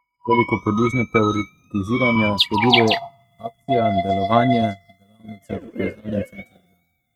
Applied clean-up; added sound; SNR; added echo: neural mask model RNNoise.